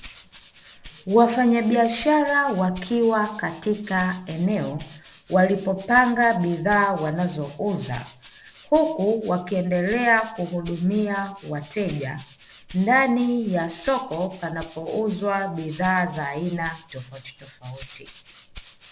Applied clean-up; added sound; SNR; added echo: none; Rattle (instrument); 7 dB; none.